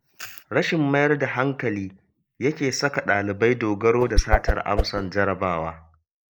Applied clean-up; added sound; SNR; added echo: neural mask model Resemble Enhance denoiser.